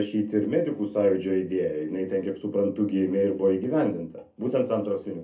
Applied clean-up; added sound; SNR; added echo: none; none; none; reverberation time 0.3 s.